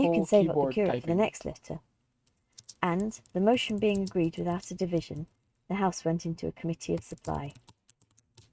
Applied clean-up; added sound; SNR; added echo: neural mask model RNNoise.